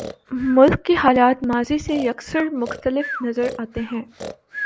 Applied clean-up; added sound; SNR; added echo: none; Breathing; 14 dB; none.